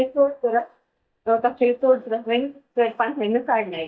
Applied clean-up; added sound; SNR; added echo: neural mask model DeepFilterNet 3.